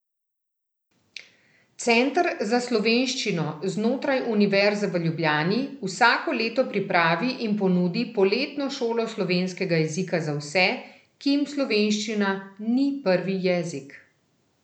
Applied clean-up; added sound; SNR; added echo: none; none; none; none.